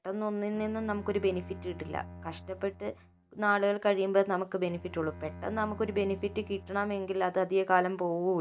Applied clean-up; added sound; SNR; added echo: none; Bowed string instrument; 17 dB; none.